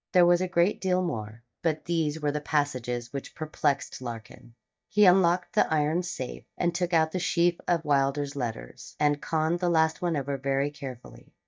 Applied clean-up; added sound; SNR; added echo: neural mask model DeepFilterNet 3.